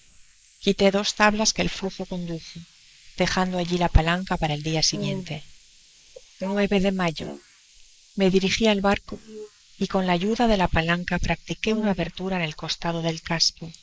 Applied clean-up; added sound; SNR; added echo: neural mask model Resemble Enhance denoiser.